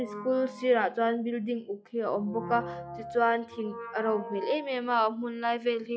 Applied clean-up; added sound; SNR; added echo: classical method log-MMSE.